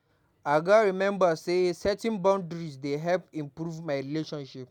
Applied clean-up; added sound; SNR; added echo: none; none; none; none.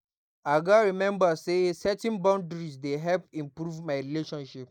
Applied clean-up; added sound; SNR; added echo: neural mask model Resemble Enhance denoiser.